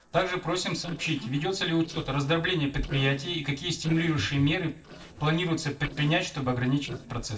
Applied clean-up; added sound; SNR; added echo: neural separator model SepFormer DNS4.